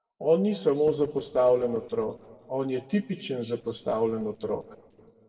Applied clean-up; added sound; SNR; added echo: neural separator model SepFormer DNS4.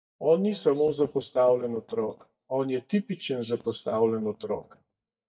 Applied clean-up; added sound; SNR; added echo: neural mask model DeepFilterNet 3.